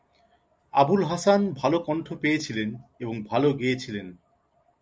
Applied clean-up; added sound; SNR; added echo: none; none; none; none.